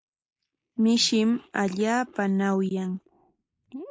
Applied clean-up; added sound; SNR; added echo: neural mask model Resemble Enhance denoiser.